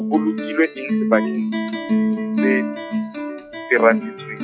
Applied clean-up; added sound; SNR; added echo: classical method log-MMSE.